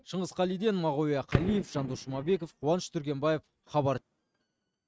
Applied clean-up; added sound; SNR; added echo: neural mask model RNNoise.